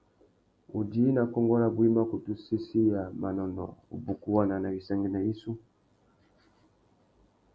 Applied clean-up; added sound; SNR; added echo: none; none; none; none.